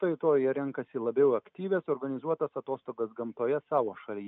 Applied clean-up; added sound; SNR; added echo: none; none; none; none.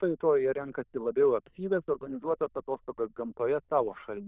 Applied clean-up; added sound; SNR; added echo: neural diffusion model UNIVERSE++.